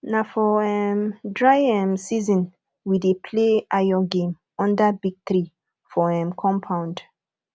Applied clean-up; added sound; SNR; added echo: none; none; none; none.